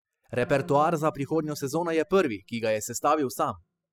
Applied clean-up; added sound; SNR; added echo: classical method spectral subtraction.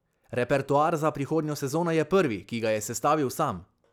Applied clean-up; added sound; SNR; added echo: none; none; none; none.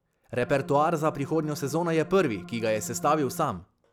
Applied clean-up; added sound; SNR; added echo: none; Organ; 15 dB; none.